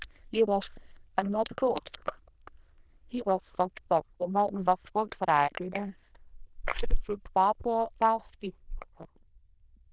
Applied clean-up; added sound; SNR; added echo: neural diffusion model UNIVERSE++.